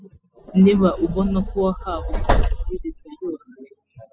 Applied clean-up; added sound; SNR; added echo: classical method spectral subtraction.